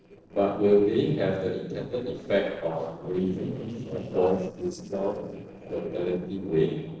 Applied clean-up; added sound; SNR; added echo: neural separator model SepFormer DNS4.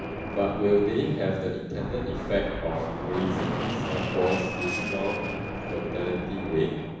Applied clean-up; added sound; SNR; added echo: none; Fixed-wing aircraft, airplane; 4 dB; reverberation time 1.1 s.